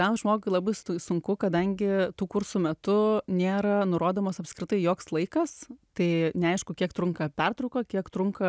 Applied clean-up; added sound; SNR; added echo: none; none; none; none.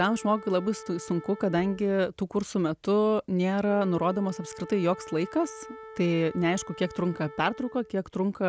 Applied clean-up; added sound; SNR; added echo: none; Wind instrument, woodwind instrument; 18 dB; none.